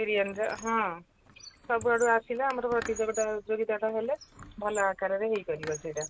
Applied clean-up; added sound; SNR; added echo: none; Squeak; 17 dB; none.